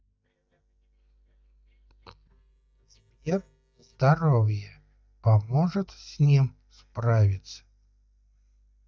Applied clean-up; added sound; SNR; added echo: neural mask model DeepFilterNet 3.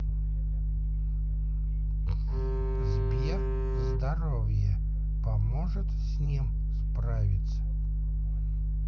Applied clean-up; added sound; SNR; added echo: none; Bowed string instrument; 12 dB; none.